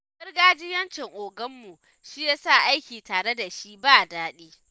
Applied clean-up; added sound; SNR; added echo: none; none; none; none.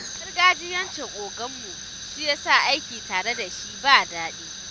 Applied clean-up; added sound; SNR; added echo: none; Fire; 11 dB; none.